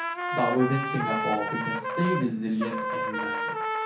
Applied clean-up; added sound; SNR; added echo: none; Trumpet; 1 dB; reverberation time 0.6 s.